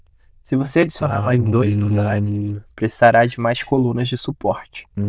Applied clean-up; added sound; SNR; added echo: neural diffusion model UNIVERSE++.